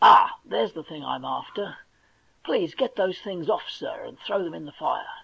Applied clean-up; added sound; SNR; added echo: none; none; none; none.